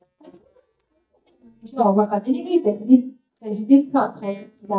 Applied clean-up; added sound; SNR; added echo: neural mask model DeepFilterNet 3.